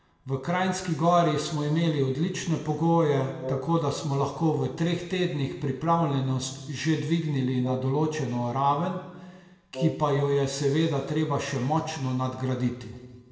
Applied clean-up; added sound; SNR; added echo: none; Wind instrument, woodwind instrument; 10 dB; reverberation time 1.2 s.